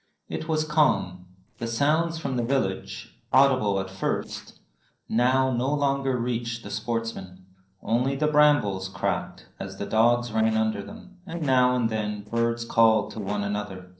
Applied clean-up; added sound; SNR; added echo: neural separator model SepFormer DNS4.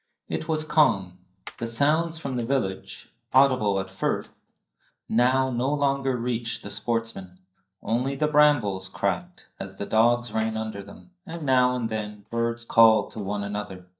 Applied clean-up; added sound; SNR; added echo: neural mask model DeepFilterNet 3.